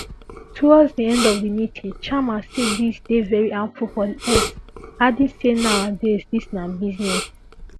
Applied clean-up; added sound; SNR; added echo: none; Respiratory sounds; 8 dB; none.